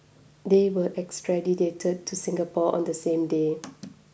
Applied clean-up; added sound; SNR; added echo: none; none; none; none.